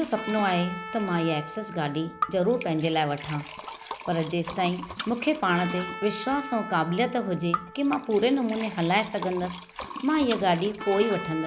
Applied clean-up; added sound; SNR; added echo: none; Liquid + Trumpet; 11 dB; none.